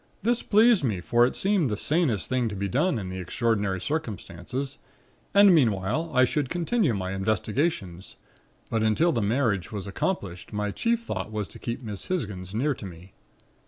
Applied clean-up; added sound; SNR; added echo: none; none; none; none.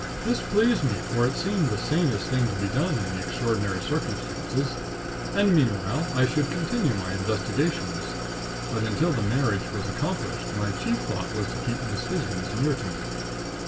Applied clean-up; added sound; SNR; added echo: none; Idling; 4 dB; reverberation time 0.2 s.